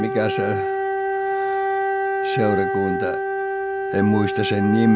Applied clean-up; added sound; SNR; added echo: none; Wind instrument, woodwind instrument; 0 dB; none.